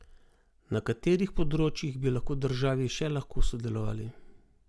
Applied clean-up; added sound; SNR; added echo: none; none; none; none.